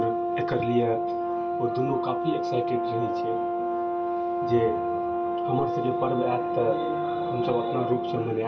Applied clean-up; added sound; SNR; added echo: none; Brass instrument; -1 dB; reverberation time 0.2 s.